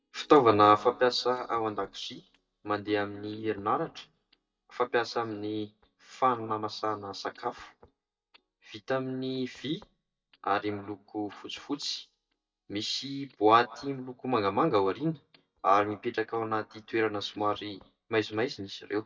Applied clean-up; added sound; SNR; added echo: neural mask model DeepFilterNet 3.